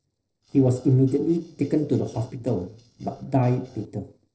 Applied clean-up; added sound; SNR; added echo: neural separator model SepFormer DNS4.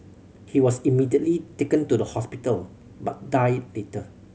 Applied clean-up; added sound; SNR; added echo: none; none; none; none.